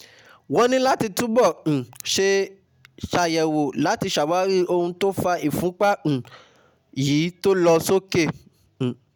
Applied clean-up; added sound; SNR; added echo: none; none; none; none.